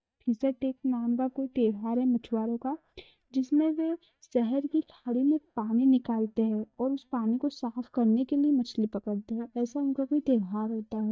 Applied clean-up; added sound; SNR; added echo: neural mask model DeepFilterNet 3.